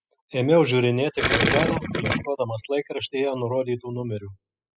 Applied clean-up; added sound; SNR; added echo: classical method spectral subtraction.